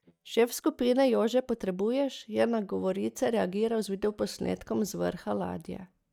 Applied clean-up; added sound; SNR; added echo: neural mask model DeepFilterNet 3.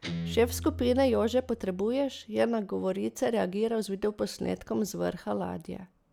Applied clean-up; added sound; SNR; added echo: none; Guitar; 14 dB; none.